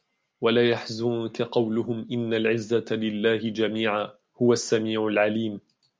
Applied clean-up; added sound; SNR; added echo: none; none; none; none.